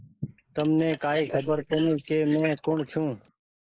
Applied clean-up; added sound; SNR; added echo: neural mask model Resemble Enhance denoiser.